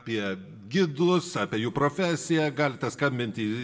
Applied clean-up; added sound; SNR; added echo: none; none; none; reverberation time 2.0 s.